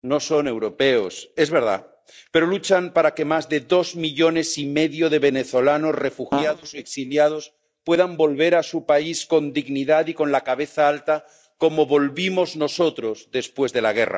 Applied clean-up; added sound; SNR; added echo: neural mask model DeepFilterNet 3.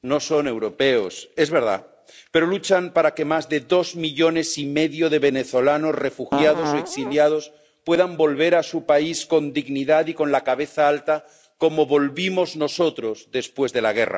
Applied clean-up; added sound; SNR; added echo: none; Fart; 4 dB; none.